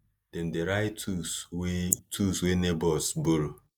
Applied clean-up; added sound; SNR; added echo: neural mask model Resemble Enhance denoiser.